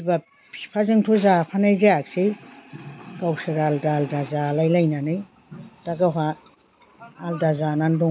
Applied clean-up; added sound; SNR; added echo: none; none; none; none.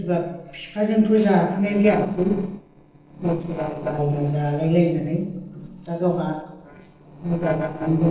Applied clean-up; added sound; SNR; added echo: neural separator model SepFormer DNS4.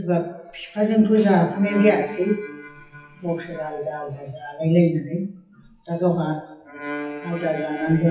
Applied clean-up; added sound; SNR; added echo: classical method WPE with log-MMSE.